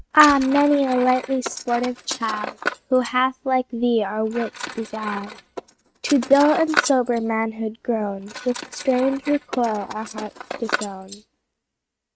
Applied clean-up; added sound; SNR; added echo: neural mask model RNNoise.